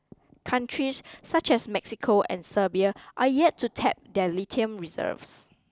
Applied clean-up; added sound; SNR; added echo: none; none; none; none.